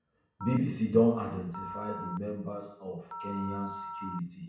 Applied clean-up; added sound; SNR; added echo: none; Telephone; 11 dB; reverberation time 0.6 s.